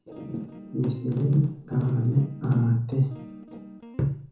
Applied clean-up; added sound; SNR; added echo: none; Guitar; 18 dB; reverberation time 0.6 s.